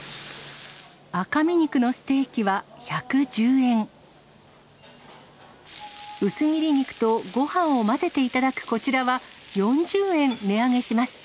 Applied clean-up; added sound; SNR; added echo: none; none; none; none.